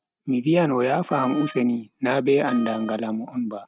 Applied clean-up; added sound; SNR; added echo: neural mask model RNNoise.